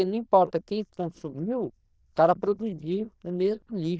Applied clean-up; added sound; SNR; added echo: neural diffusion model UNIVERSE++.